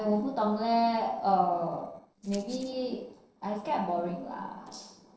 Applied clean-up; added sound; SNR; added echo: neural separator model SepFormer DNS4.